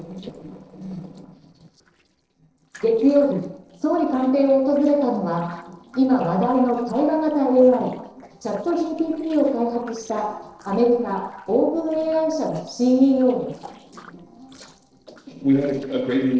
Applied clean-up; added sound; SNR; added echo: neural separator model SepFormer DNS4.